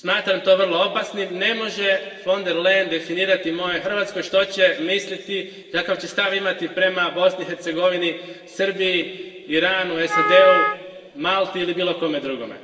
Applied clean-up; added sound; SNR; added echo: none; Wind instrument, woodwind instrument; 1 dB; reverberation time 1.9 s.